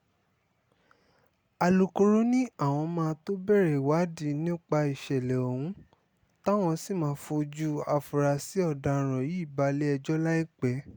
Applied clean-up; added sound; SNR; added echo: none; none; none; none.